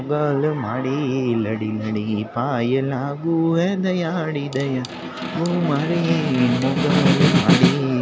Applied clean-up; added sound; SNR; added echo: none; Snare drum; 0 dB; none.